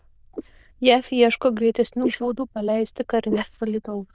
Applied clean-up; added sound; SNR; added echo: neural diffusion model UNIVERSE++.